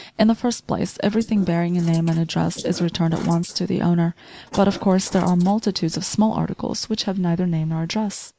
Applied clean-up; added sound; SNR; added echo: neural mask model Resemble Enhance denoiser.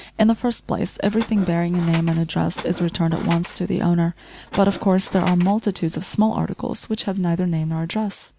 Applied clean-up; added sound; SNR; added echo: none; Tools; 14 dB; none.